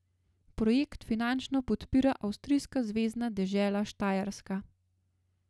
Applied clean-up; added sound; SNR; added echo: none; none; none; none.